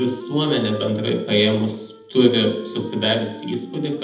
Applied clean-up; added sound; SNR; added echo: none; Wind instrument, woodwind instrument; 17 dB; reverberation time 0.8 s.